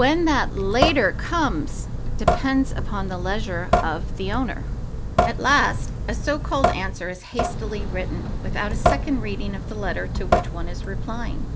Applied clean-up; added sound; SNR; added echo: none; Drip / Sink (filling or washing) / Water tap, faucet; -1 dB; none.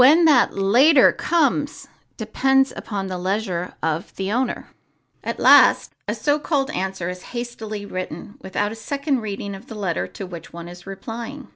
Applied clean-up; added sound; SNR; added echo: none; none; none; none.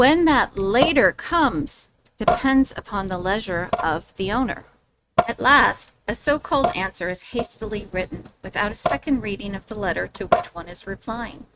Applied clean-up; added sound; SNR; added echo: neural mask model RNNoise.